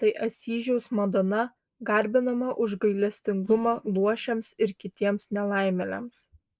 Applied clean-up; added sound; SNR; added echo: neural mask model Resemble Enhance denoiser.